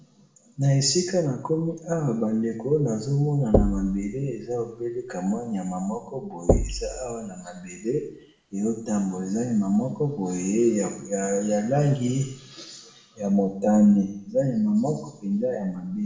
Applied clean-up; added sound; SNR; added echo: none; Knock / Wood; 4 dB; reverberation time 0.7 s.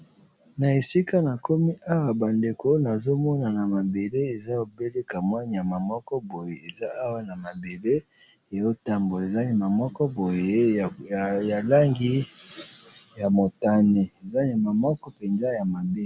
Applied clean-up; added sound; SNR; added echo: none; none; none; none.